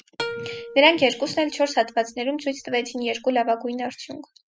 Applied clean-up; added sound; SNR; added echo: none; Plucked string instrument; 14 dB; none.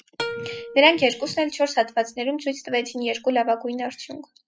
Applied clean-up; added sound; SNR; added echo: classical method log-MMSE.